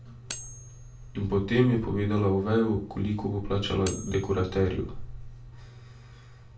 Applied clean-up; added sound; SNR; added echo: none; Cutlery, silverware; 16 dB; reverberation time 0.3 s.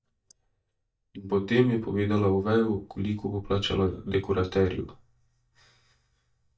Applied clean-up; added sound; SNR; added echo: neural mask model DeepFilterNet 3.